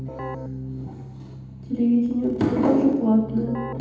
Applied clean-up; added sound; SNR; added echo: none; Keyboard (musical); 12 dB; reverberation time 0.8 s.